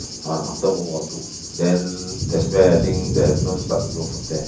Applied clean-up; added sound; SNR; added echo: none; Thunder / Cricket; 5 dB; reverberation time 0.6 s.